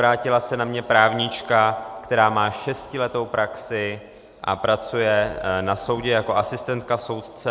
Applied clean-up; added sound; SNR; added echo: none; none; none; none.